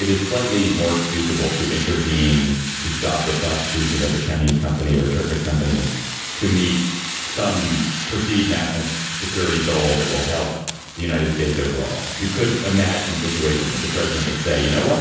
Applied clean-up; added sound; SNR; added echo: none; Fire; 7 dB; reverberation time 1.1 s.